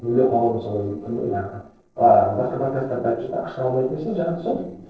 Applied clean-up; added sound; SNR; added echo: neural separator model SepFormer DNS4.